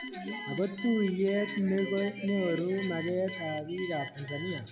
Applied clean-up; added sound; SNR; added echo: none; Alarm; 12 dB; reverberation time 0.9 s.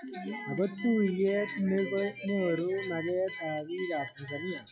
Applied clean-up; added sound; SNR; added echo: classical method WPE with log-MMSE.